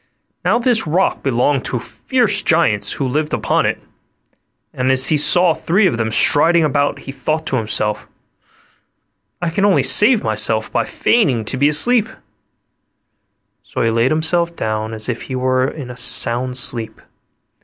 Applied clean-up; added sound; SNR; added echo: none; none; none; none.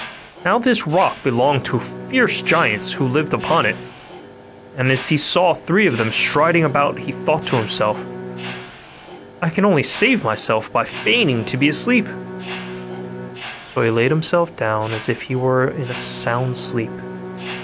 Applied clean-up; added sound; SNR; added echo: none; Bowed string instrument + Mechanisms; 13 dB; none.